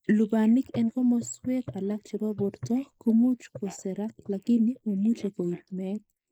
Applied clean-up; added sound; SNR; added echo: neural mask model Resemble Enhance denoiser.